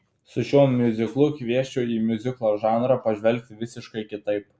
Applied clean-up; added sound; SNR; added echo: none; none; none; none.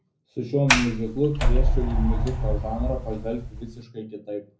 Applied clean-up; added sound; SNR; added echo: none; Sliding door; -5 dB; reverberation time 0.4 s.